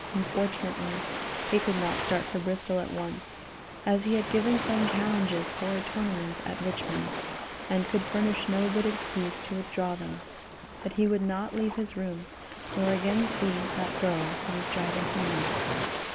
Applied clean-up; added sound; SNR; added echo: none; Ocean; 4 dB; none.